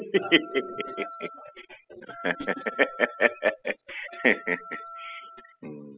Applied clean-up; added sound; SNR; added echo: classical method spectral subtraction.